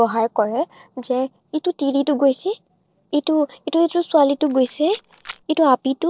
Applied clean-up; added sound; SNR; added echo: neural separator model SepFormer DNS4.